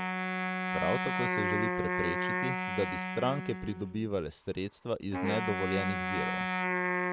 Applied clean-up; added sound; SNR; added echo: none; Wind instrument, woodwind instrument; -2 dB; none.